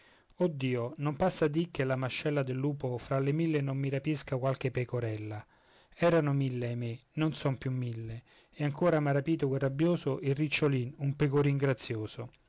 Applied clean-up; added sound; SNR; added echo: none; none; none; none.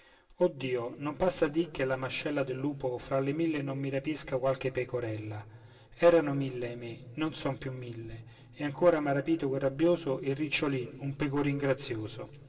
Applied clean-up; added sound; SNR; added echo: none; none; none; reverberation time 2.9 s.